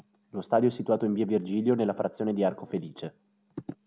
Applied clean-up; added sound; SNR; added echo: none; none; none; none.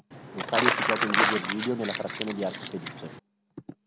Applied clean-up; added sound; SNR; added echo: none; Crumpling, crinkling; -4 dB; none.